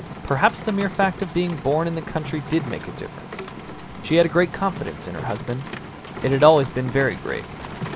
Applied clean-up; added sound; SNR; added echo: none; Rain; 11 dB; none.